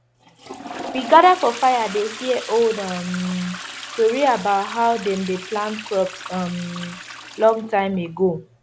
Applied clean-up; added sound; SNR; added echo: none; Toilet flush; 14 dB; none.